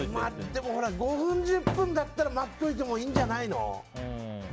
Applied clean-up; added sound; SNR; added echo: none; Thump, thud; 6 dB; none.